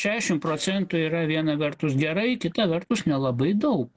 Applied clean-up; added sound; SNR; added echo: neural separator model SepFormer DNS4.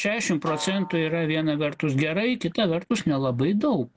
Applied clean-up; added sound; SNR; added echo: none; Snare drum; 19 dB; none.